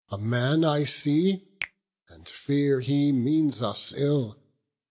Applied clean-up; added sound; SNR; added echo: none; Finger snapping; 20 dB; none.